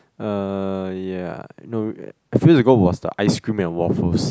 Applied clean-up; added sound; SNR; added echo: none; none; none; none.